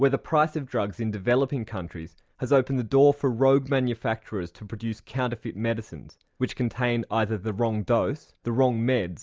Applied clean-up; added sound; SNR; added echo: none; none; none; none.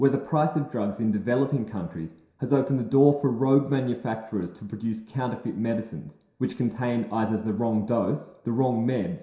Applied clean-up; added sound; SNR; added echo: none; none; none; reverberation time 0.7 s.